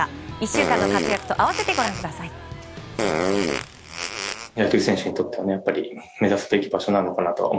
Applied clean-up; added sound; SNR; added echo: none; Fart; 3 dB; none.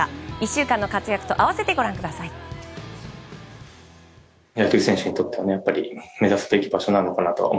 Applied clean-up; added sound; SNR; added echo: none; none; none; none.